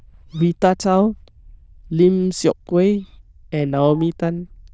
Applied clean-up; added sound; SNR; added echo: neural diffusion model UNIVERSE++.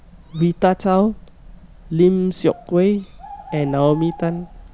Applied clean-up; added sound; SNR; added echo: none; Bird; 19 dB; none.